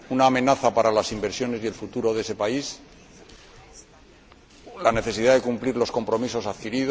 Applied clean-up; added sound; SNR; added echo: none; none; none; none.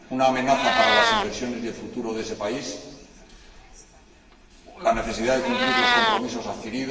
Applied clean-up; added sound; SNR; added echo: none; Meow; 1 dB; reverberation time 1.2 s.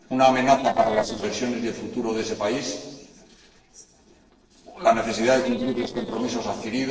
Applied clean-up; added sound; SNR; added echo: neural separator model SepFormer DNS4.